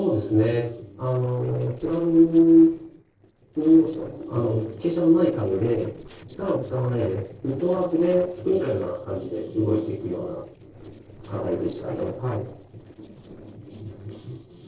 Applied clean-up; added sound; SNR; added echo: neural separator model SepFormer DNS4.